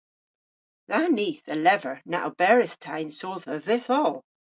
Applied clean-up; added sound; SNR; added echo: none; none; none; none.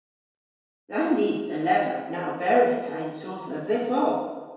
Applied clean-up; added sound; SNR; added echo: none; none; none; reverberation time 1.2 s.